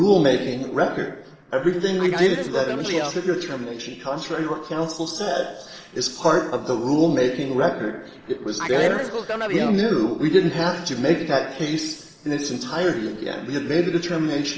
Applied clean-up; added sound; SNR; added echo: neural separator model SepFormer DNS4.